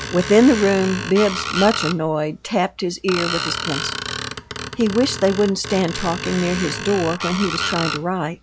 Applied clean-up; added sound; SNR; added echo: none; Screech; 8 dB; none.